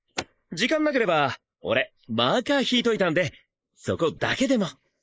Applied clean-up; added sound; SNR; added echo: neural mask model Resemble Enhance denoiser.